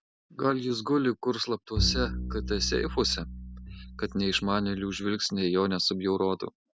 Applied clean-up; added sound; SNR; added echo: none; Bowed string instrument; 5 dB; none.